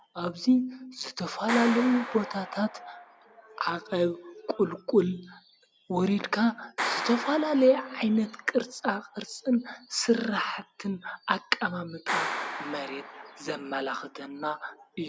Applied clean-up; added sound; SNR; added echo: none; Clapping; 11 dB; none.